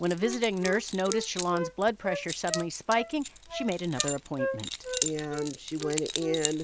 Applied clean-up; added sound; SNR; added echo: none; Wind instrument, woodwind instrument + Keys jangling; 5 dB; none.